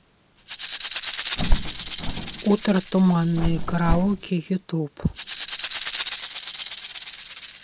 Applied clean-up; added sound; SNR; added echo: none; Bird + Rattle (instrument); 2 dB; none.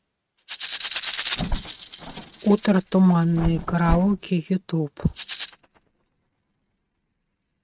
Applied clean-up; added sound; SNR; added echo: neural mask model RNNoise.